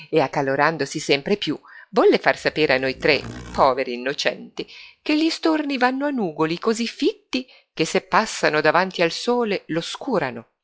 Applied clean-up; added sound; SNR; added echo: classical method log-MMSE.